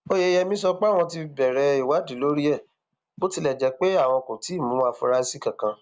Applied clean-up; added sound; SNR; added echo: none; none; none; none.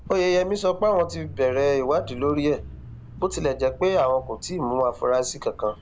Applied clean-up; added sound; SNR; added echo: none; Mechanisms / Bicycle; 16 dB; none.